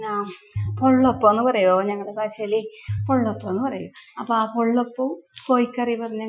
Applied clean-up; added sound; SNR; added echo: classical method Wiener filter.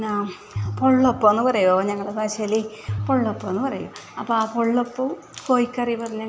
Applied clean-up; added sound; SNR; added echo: none; Piano; 12 dB; none.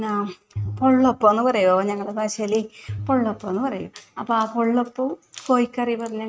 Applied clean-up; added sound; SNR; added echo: neural mask model RNNoise.